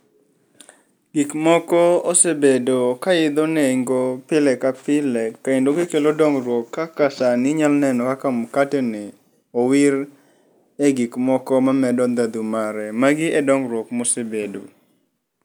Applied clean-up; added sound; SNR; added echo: none; none; none; none.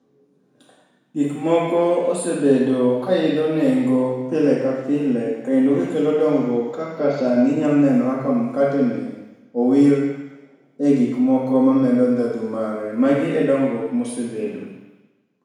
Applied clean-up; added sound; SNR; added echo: none; none; none; reverberation time 1.1 s.